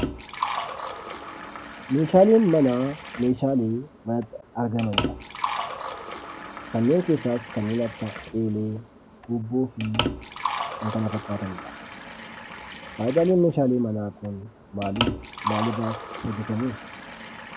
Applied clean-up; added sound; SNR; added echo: none; Liquid; 8 dB; none.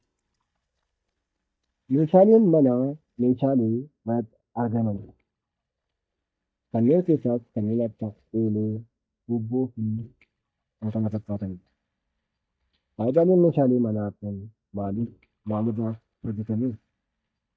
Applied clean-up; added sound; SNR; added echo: neural mask model DeepFilterNet 3.